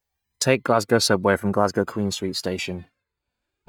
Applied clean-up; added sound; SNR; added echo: neural mask model DeepFilterNet 3.